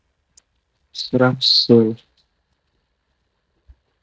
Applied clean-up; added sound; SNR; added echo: neural mask model DeepFilterNet 3.